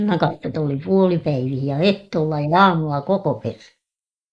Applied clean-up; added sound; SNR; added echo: neural mask model Resemble Enhance denoiser.